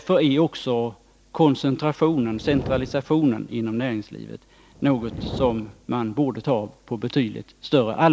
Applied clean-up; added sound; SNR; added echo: none; Fire; 13 dB; none.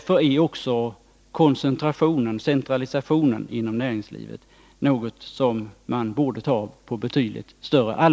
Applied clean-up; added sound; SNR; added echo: none; none; none; none.